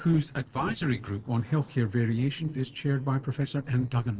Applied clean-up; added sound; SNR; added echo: neural separator model SepFormer DNS4.